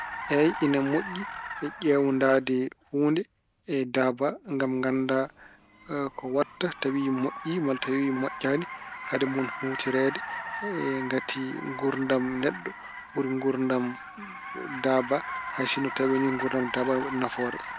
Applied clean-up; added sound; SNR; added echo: none; Car; 11 dB; none.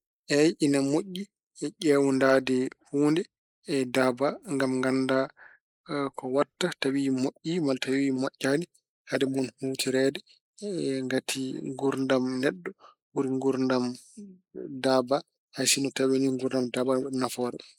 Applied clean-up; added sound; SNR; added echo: neural mask model Resemble Enhance denoiser.